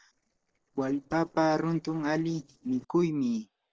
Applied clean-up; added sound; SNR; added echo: neural separator model SepFormer DNS4.